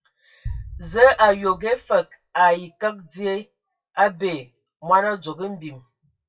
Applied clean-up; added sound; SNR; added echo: classical method WPE with log-MMSE.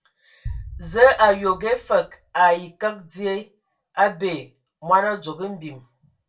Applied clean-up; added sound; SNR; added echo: none; Boom; 17 dB; reverberation time 0.2 s.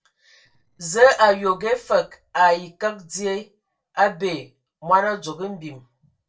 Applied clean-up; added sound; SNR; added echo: neural separator model SepFormer DNS4.